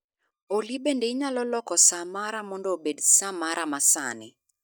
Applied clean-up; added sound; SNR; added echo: neural mask model DeepFilterNet 3.